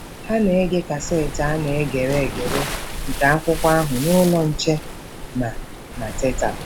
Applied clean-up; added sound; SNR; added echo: none; Waves, surf; 7 dB; none.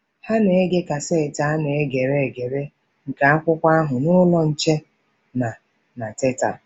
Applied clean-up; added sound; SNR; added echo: none; none; none; none.